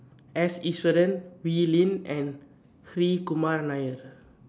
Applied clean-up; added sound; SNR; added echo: none; none; none; none.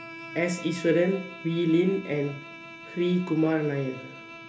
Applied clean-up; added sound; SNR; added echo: none; Bowed string instrument; 15 dB; reverberation time 0.3 s.